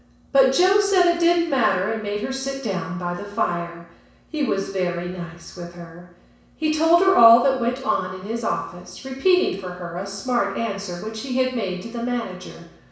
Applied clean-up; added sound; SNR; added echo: none; none; none; reverberation time 0.7 s.